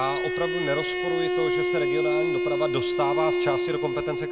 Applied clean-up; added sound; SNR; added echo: none; Bowed string instrument; -4 dB; none.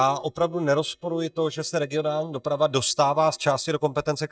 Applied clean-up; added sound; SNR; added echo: neural mask model DeepFilterNet 3.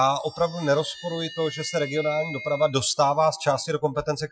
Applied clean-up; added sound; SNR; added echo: classical method Wiener filter.